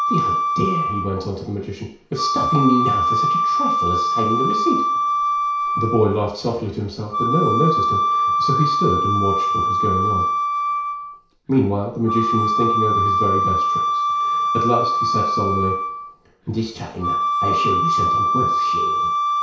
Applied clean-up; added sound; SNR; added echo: none; Wind instrument, woodwind instrument; -4 dB; reverberation time 0.6 s.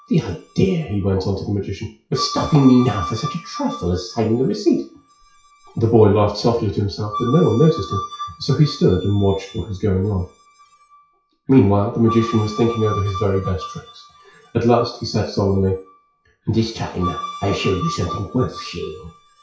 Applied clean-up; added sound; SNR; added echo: classical method WPE with log-MMSE.